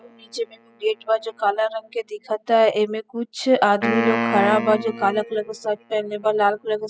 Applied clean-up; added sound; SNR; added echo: classical method spectral subtraction.